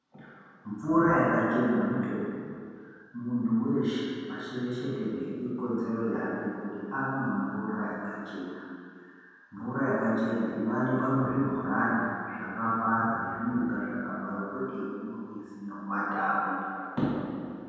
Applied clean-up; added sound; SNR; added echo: none; none; none; reverberation time 2.0 s.